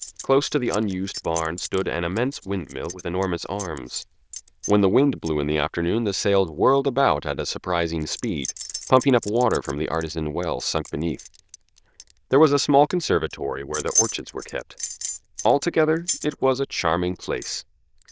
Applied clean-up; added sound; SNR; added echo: neural diffusion model UNIVERSE++.